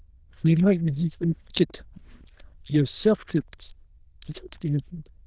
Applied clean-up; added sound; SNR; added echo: neural diffusion model UNIVERSE++.